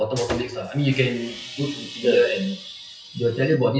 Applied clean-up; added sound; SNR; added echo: classical method WPE with log-MMSE.